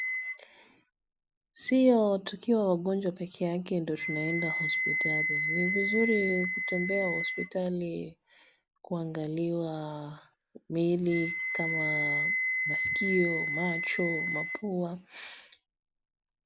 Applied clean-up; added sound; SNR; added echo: none; Wind instrument, woodwind instrument; 3 dB; none.